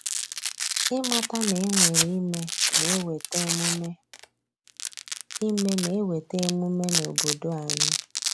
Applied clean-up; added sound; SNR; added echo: none; Domestic sounds, home sounds; -1 dB; none.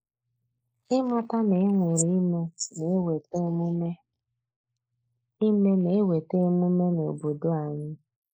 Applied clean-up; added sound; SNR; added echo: neural mask model Resemble Enhance denoiser.